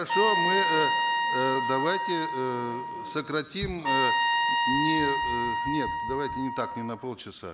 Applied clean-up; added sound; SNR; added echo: none; Trumpet; -3 dB; none.